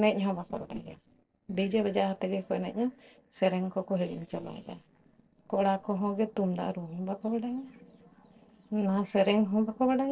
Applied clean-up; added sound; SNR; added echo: neural separator model SepFormer DNS4.